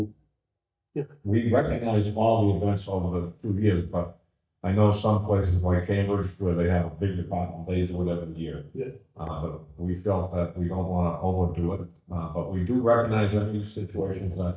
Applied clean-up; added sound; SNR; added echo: neural mask model DeepFilterNet 3.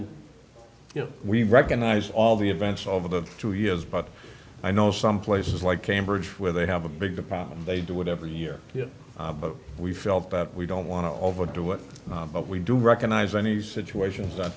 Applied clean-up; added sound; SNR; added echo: none; none; none; none.